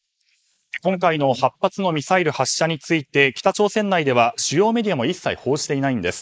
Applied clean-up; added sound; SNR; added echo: neural mask model Resemble Enhance denoiser.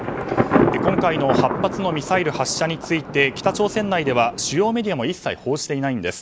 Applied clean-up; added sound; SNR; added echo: none; Thunder; 3 dB; none.